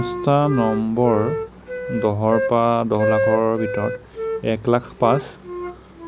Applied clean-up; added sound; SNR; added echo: none; Wind instrument, woodwind instrument; 5 dB; none.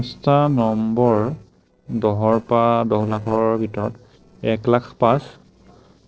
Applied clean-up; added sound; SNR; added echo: neural separator model SepFormer DNS4.